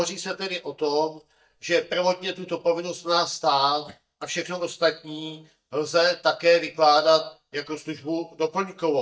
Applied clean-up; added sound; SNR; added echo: neural mask model DeepFilterNet 3.